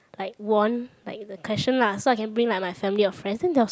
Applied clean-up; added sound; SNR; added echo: none; none; none; none.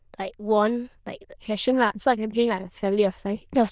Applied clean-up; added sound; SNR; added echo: neural diffusion model UNIVERSE++.